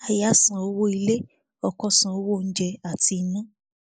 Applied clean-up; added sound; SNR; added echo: neural mask model Resemble Enhance denoiser.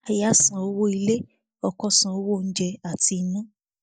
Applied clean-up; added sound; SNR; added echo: neural mask model DeepFilterNet 3.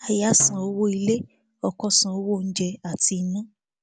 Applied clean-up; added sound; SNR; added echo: none; Snare drum; 20 dB; none.